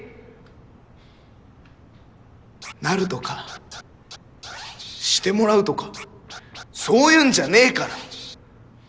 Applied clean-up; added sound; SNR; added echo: none; Scratching (performance technique); 18 dB; none.